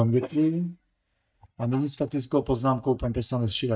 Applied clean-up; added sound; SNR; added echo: neural mask model DeepFilterNet 3.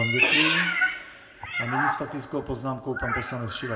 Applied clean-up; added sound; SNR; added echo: none; Meow; -4 dB; reverberation time 0.2 s.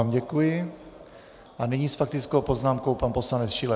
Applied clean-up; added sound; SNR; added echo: none; none; none; none.